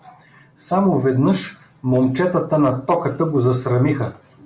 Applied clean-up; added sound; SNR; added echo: none; none; none; none.